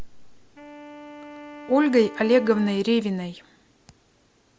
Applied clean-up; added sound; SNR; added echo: none; Wind instrument, woodwind instrument; 17 dB; none.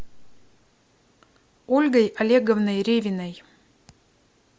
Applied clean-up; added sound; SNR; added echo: none; none; none; none.